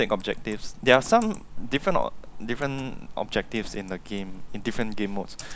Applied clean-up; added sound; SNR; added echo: none; Computer keyboard; 6 dB; none.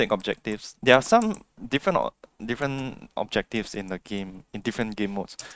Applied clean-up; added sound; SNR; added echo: neural mask model RNNoise.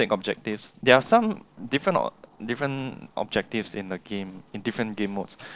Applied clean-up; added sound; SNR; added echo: neural separator model SepFormer DNS4.